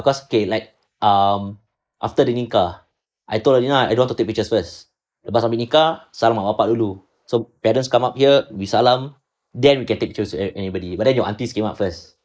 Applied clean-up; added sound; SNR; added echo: neural mask model Resemble Enhance denoiser.